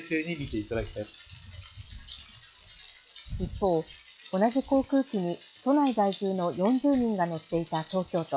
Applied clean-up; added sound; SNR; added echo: classical method log-MMSE.